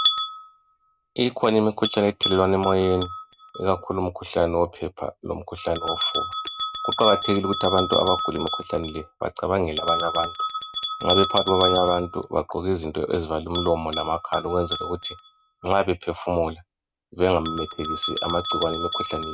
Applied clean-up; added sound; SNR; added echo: neural mask model RNNoise.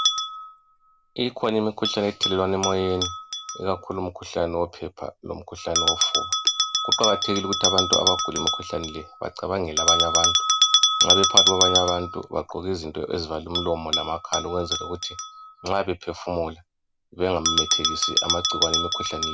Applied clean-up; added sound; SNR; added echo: none; Bell; -2 dB; none.